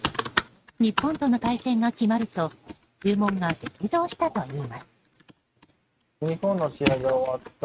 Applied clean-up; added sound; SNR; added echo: neural mask model RNNoise.